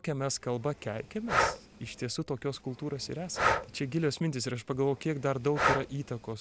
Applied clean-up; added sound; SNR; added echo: none; Breathing; 2 dB; none.